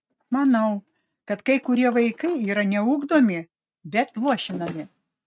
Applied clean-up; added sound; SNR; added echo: neural mask model RNNoise.